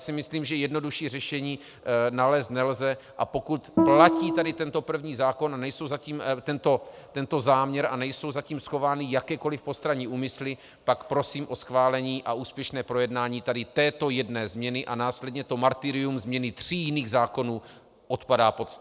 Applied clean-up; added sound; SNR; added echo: none; Guitar; -3 dB; none.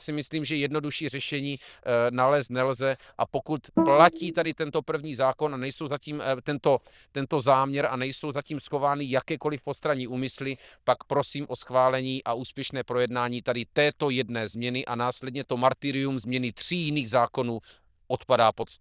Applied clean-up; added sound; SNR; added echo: neural diffusion model UNIVERSE++.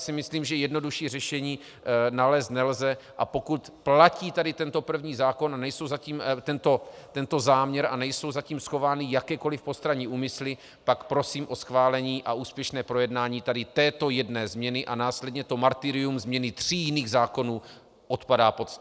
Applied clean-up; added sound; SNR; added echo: none; none; none; none.